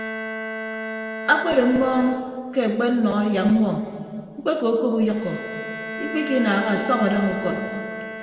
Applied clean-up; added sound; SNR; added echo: none; Bowed string instrument; 10 dB; reverberation time 2.1 s.